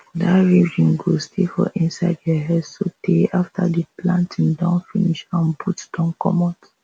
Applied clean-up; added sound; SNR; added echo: none; none; none; none.